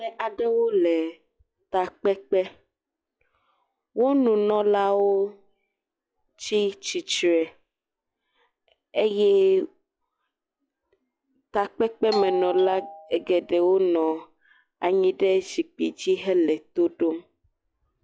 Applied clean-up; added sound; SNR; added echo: classical method log-MMSE.